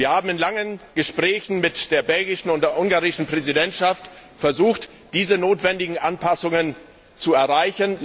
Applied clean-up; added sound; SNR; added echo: none; none; none; none.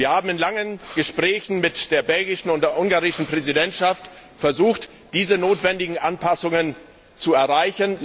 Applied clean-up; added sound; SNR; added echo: none; Breathing; 18 dB; none.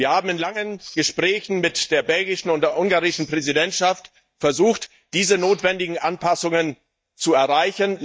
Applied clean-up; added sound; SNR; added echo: neural mask model DeepFilterNet 3.